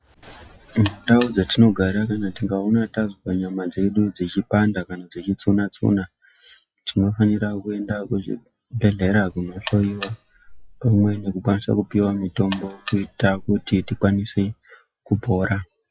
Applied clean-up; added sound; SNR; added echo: classical method log-MMSE.